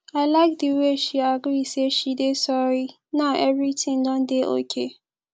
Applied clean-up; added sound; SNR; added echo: none; none; none; none.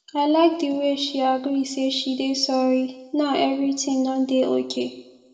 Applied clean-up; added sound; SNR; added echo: none; none; none; reverberation time 0.9 s.